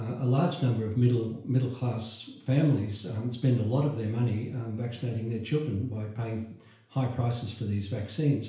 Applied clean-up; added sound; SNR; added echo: none; none; none; reverberation time 0.5 s.